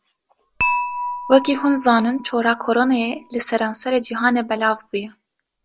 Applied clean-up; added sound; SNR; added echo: none; Dishes, pots, and pans / Chink, clink; 10 dB; none.